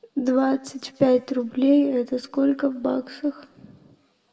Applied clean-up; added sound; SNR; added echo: none; none; none; reverberation time 0.7 s.